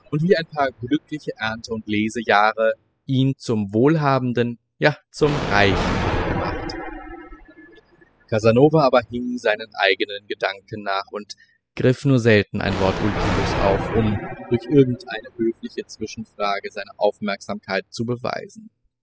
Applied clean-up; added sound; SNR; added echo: classical method spectral subtraction.